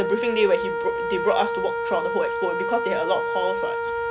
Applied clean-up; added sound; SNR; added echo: none; Wind instrument, woodwind instrument; 0 dB; none.